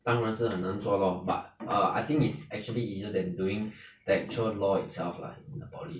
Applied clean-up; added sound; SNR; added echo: none; none; none; none.